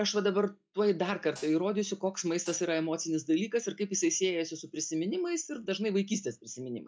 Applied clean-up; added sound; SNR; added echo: classical method log-MMSE.